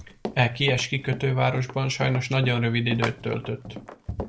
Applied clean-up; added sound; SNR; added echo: none; Run; 13 dB; none.